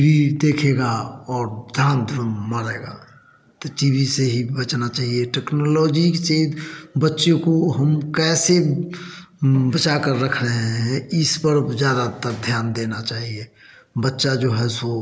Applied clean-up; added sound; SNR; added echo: none; none; none; none.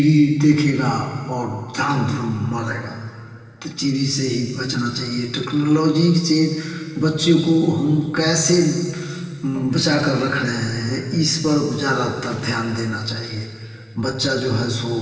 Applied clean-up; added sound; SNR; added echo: none; none; none; reverberation time 2.5 s.